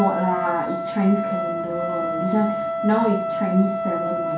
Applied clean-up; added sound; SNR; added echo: none; Trumpet; 2 dB; reverberation time 0.3 s.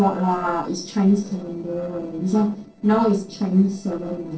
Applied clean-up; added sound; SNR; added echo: neural separator model SepFormer DNS4.